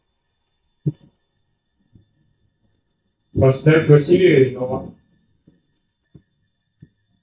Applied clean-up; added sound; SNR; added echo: neural mask model DeepFilterNet 3.